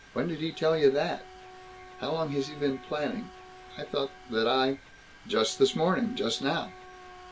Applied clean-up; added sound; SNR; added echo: none; Mechanisms + Wind instrument, woodwind instrument; 18 dB; none.